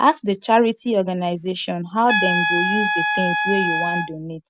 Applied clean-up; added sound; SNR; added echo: none; Trumpet; 3 dB; none.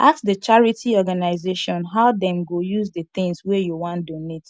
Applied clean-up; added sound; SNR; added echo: none; none; none; none.